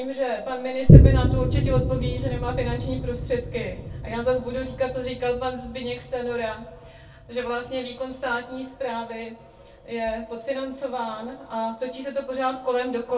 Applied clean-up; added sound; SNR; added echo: none; Boom; -4 dB; reverberation time 0.2 s.